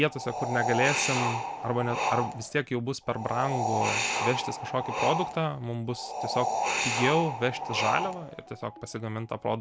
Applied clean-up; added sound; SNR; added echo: none; Wind; 1 dB; none.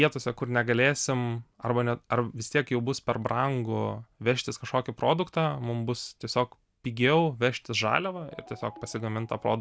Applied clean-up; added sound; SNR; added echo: none; none; none; none.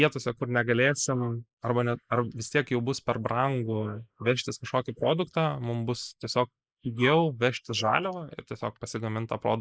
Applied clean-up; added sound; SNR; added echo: neural mask model Resemble Enhance denoiser.